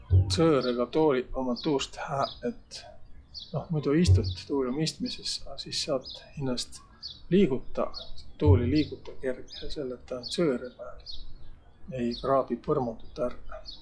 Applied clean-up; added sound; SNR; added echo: classical method log-MMSE.